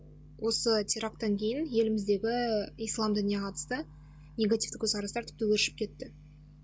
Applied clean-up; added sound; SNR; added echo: none; none; none; none.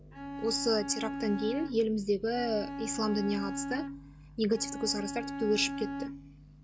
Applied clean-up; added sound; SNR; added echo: none; Bowed string instrument; 7 dB; none.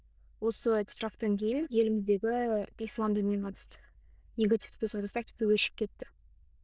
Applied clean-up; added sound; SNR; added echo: neural diffusion model UNIVERSE++.